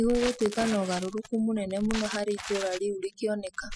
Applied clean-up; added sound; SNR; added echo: classical method spectral subtraction.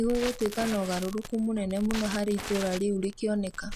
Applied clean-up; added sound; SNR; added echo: none; Crackle; 10 dB; none.